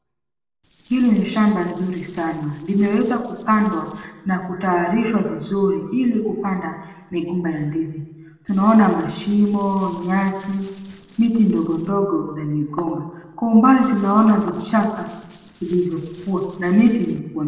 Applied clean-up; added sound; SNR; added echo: neural separator model SepFormer DNS4.